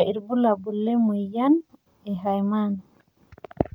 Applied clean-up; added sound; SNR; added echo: none; none; none; none.